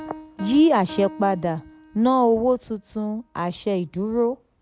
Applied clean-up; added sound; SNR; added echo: none; Piano; 19 dB; none.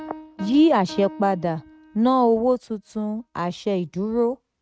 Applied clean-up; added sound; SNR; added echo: neural mask model RNNoise.